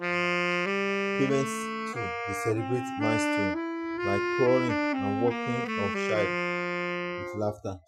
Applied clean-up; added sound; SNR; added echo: classical method Wiener filter.